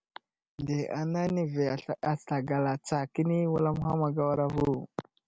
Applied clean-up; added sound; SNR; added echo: none; none; none; none.